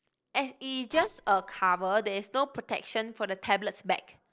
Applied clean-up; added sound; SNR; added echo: neural separator model SepFormer DNS4.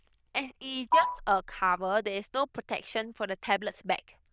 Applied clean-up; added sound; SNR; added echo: neural diffusion model UNIVERSE++.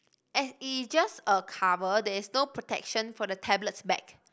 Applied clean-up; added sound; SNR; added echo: none; none; none; none.